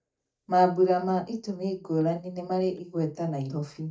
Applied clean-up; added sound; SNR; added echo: neural mask model DeepFilterNet 3.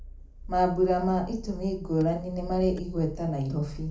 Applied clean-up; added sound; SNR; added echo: none; Engine / Car; 12 dB; reverberation time 0.4 s.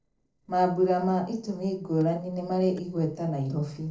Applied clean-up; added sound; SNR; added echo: neural separator model SepFormer DNS4.